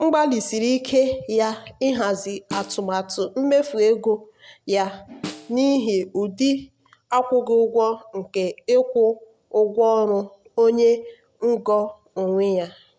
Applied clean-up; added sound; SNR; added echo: none; Snare drum; 20 dB; none.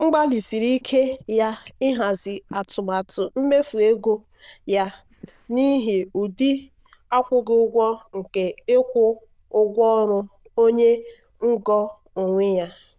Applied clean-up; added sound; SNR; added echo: neural diffusion model UNIVERSE++.